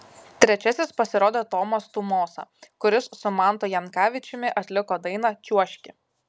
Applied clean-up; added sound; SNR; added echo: none; none; none; none.